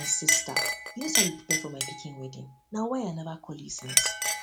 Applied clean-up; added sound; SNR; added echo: none; Chink, clink; -4 dB; none.